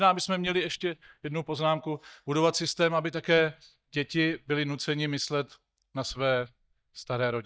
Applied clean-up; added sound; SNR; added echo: neural mask model DeepFilterNet 3.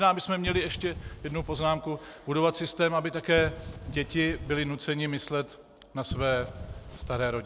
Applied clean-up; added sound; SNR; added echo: none; Wind; 9 dB; none.